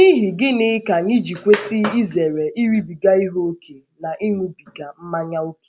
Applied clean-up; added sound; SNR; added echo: none; none; none; none.